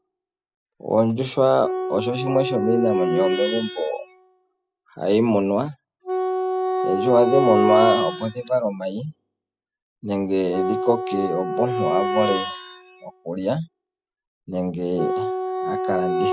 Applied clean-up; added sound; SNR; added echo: classical method spectral subtraction.